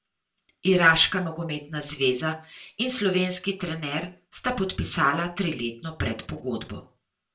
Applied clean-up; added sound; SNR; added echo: none; none; none; reverberation time 0.3 s.